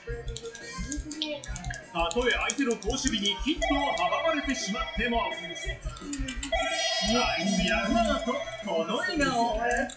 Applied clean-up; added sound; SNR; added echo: classical method WPE with log-MMSE.